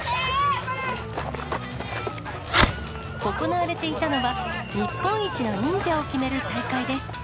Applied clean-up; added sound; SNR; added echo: none; Fireworks; -2 dB; none.